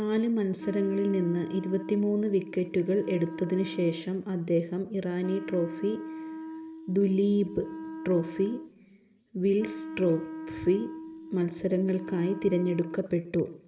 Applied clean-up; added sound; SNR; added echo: none; Wind instrument, woodwind instrument; 11 dB; reverberation time 0.9 s.